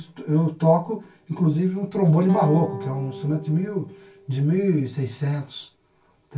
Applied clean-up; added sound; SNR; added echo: none; Guitar; 13 dB; reverberation time 0.2 s.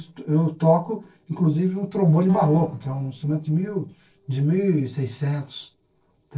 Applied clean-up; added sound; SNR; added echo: neural separator model SepFormer DNS4.